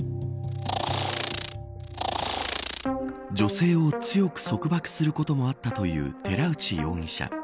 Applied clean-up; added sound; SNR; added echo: none; Insect; 4 dB; none.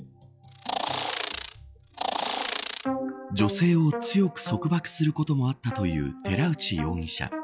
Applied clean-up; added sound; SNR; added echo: classical method log-MMSE.